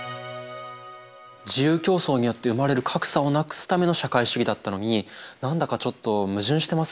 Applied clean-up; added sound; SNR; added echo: none; none; none; none.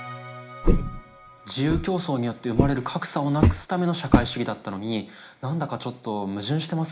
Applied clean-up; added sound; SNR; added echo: none; Walk, footsteps; -2 dB; reverberation time 0.4 s.